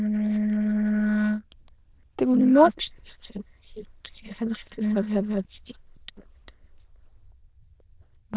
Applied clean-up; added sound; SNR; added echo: neural diffusion model UNIVERSE++.